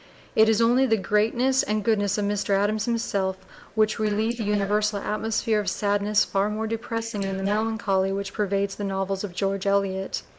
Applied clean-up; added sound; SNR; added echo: neural mask model Resemble Enhance denoiser.